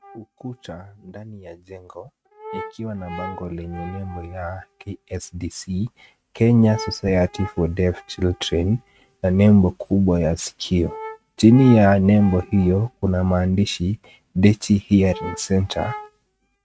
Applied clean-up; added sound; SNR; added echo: neural mask model RNNoise.